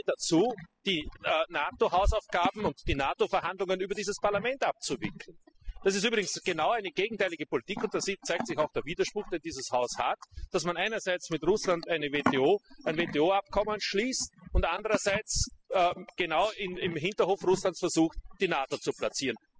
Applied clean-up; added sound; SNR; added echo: classical method spectral subtraction.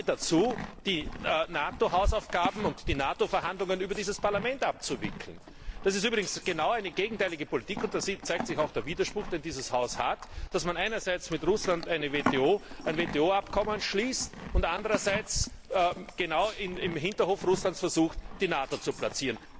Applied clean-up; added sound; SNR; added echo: none; Livestock, farm animals, working animals; 9 dB; none.